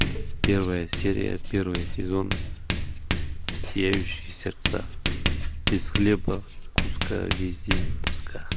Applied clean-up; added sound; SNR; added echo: none; Writing; -2 dB; none.